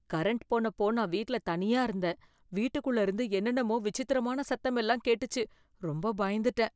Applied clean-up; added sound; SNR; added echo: none; none; none; none.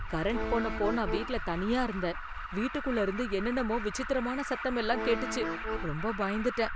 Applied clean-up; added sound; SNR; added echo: none; Alarm + Accordion; 4 dB; none.